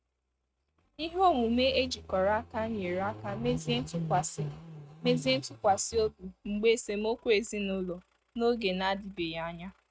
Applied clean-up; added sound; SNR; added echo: neural mask model RNNoise.